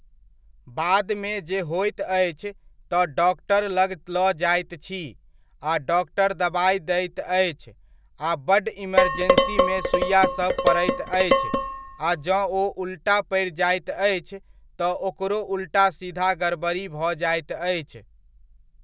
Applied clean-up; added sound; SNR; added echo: none; Dishes, pots, and pans; -2 dB; none.